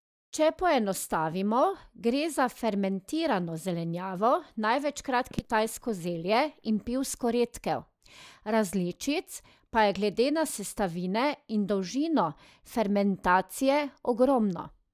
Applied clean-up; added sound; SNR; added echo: neural mask model DeepFilterNet 3.